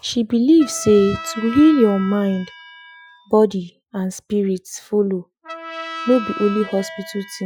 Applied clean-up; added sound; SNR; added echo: classical method Wiener filter.